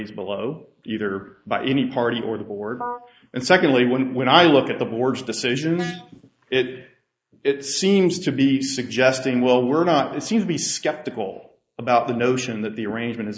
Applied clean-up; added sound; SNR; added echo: neural mask model Resemble Enhance denoiser.